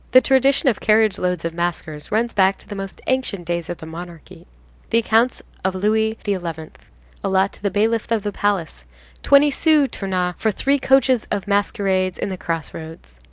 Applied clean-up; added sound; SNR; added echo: none; none; none; none.